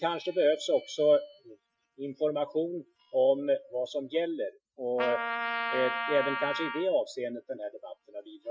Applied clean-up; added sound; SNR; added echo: classical method Wiener filter.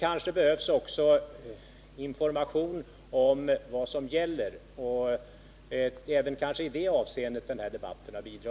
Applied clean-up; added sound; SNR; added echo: none; none; none; none.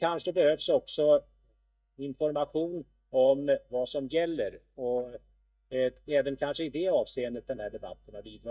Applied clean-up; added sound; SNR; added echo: neural mask model DeepFilterNet 3.